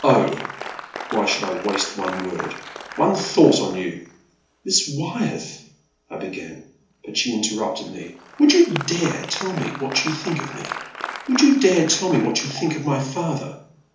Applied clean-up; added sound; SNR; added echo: none; Applause; 13 dB; reverberation time 0.4 s.